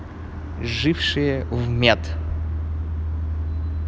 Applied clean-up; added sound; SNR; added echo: none; none; none; none.